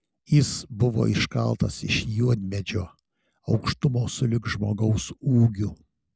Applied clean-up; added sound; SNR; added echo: none; none; none; none.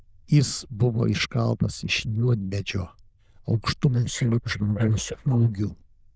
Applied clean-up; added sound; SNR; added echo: neural diffusion model UNIVERSE++.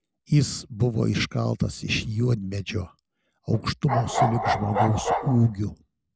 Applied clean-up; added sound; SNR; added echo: none; Bark; 1 dB; none.